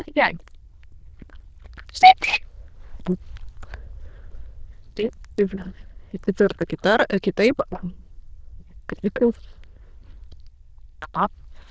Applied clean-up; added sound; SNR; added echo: neural diffusion model UNIVERSE++.